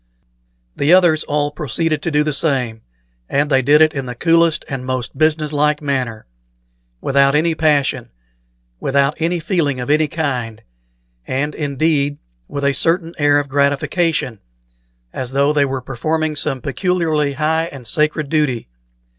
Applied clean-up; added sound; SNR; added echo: none; none; none; none.